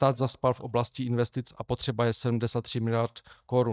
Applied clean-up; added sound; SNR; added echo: neural mask model DeepFilterNet 3.